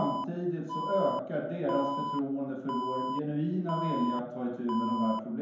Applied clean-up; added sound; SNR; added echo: none; Alarm; 5 dB; reverberation time 0.9 s.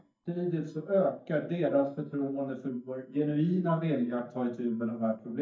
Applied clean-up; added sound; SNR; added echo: neural mask model DeepFilterNet 3.